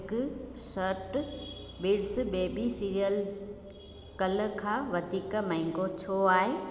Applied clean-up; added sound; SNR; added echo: none; none; none; none.